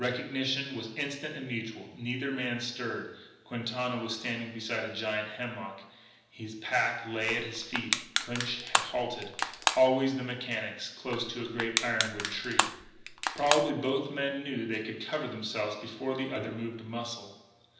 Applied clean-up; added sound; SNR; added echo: none; Crushing; 0 dB; reverberation time 0.9 s.